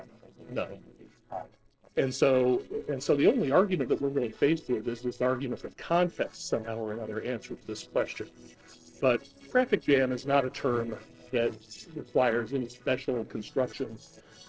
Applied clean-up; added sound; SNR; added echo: neural separator model SepFormer DNS4.